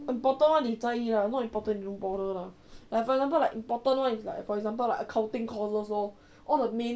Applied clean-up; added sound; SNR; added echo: none; none; none; none.